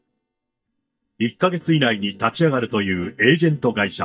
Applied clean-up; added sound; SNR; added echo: neural mask model DeepFilterNet 3.